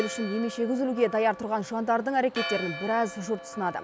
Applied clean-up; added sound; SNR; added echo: none; Church bell; 11 dB; none.